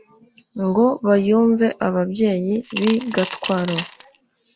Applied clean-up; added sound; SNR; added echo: none; Coin (dropping) / Glass; 8 dB; none.